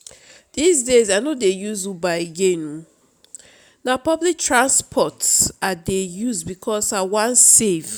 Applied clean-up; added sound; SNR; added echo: none; none; none; none.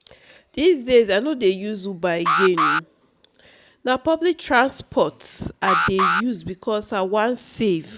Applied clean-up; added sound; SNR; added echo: none; Alarm; 4 dB; none.